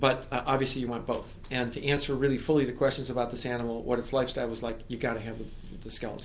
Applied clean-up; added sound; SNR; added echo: none; none; none; none.